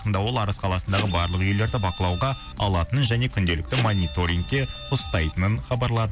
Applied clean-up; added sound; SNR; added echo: none; Printer; 12 dB; none.